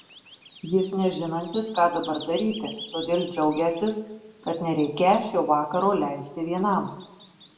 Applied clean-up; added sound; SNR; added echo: none; Bird vocalization, bird call, bird song; 16 dB; reverberation time 0.6 s.